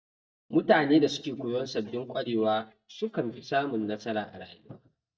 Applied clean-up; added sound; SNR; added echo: neural mask model DeepFilterNet 3.